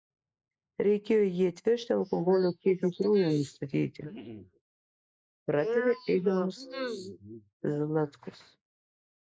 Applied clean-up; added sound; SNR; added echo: neural mask model Resemble Enhance denoiser.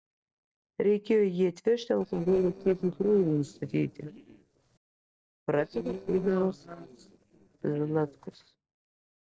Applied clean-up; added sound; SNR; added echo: neural separator model SepFormer DNS4.